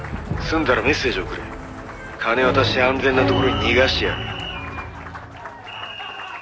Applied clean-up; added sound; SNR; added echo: none; Applause; 12 dB; none.